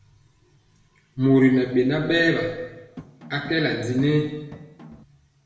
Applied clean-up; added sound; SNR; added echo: none; Drum; 19 dB; reverberation time 1.0 s.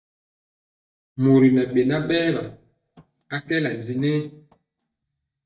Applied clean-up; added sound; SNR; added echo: neural mask model DeepFilterNet 3.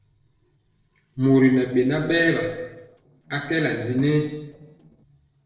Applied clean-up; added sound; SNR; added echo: neural separator model SepFormer DNS4.